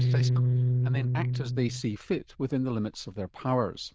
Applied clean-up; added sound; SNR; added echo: neural diffusion model UNIVERSE++.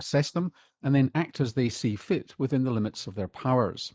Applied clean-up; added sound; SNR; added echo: neural mask model Resemble Enhance denoiser.